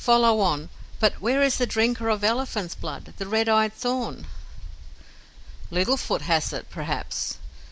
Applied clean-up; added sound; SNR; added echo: none; none; none; none.